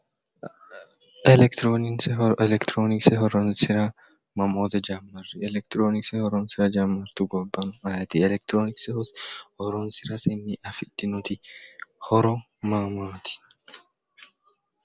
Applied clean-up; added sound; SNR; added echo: none; none; none; none.